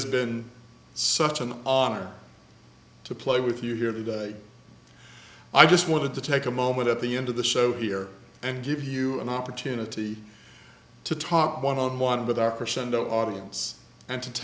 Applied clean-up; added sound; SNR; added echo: none; none; none; none.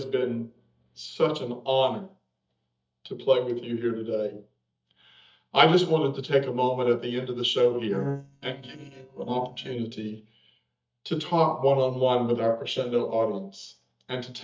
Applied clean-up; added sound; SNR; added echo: neural mask model DeepFilterNet 3.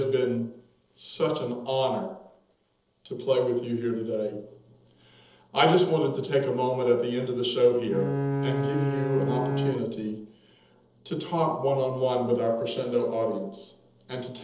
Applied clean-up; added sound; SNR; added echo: neural separator model SepFormer DNS4.